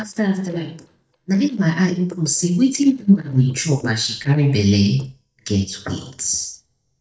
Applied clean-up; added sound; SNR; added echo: neural mask model DeepFilterNet 3.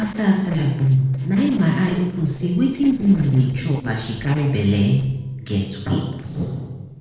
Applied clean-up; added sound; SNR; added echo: neural separator model SepFormer DNS4.